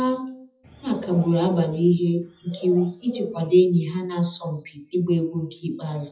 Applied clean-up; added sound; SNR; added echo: classical method WPE with log-MMSE.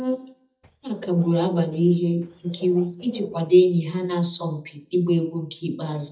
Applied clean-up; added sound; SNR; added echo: neural mask model DeepFilterNet 3.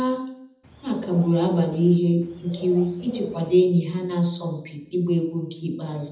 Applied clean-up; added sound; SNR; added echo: none; Bird; 17 dB; reverberation time 0.8 s.